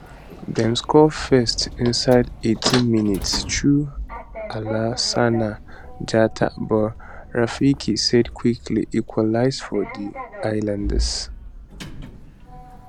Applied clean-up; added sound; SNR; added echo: none; Sliding door; 12 dB; none.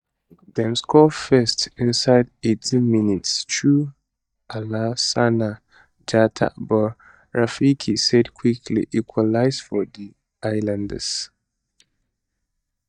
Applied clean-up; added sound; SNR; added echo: neural mask model DeepFilterNet 3.